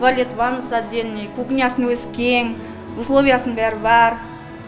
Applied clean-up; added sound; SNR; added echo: none; none; none; none.